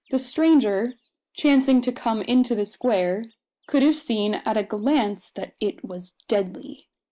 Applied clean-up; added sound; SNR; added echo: neural mask model Resemble Enhance denoiser.